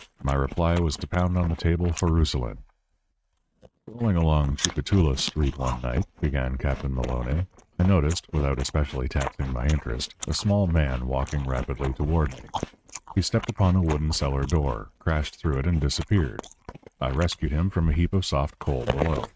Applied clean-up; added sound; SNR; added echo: neural mask model RNNoise.